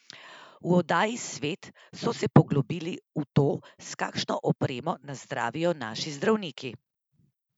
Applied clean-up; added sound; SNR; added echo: none; none; none; none.